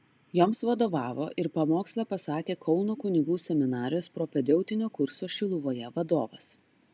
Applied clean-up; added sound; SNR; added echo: none; none; none; none.